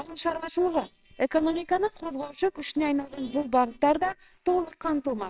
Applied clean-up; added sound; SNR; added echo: neural separator model SepFormer WHAMR!.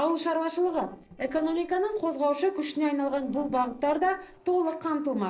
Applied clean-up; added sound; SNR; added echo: neural separator model SepFormer DNS4.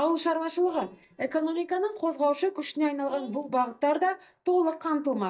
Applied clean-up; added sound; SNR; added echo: neural mask model DeepFilterNet 3.